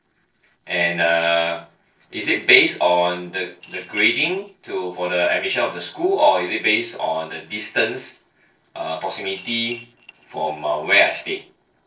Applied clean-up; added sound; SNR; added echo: neural separator model SepFormer DNS4.